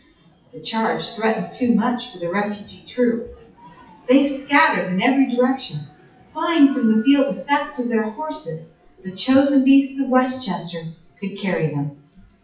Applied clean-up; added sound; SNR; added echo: classical method WPE with log-MMSE.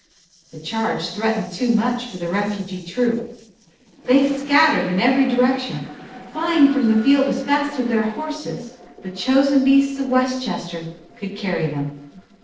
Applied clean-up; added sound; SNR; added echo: neural separator model SepFormer DNS4.